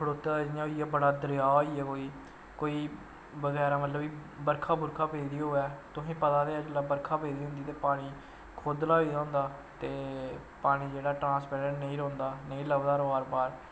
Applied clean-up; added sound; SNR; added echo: none; none; none; none.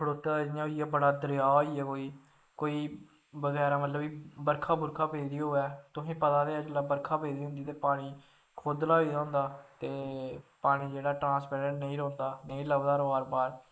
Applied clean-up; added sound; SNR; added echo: neural mask model Resemble Enhance denoiser.